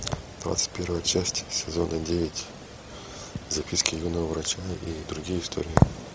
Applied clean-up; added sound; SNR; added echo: none; none; none; none.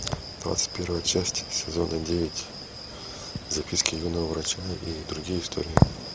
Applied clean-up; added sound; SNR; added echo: none; Cricket; 14 dB; none.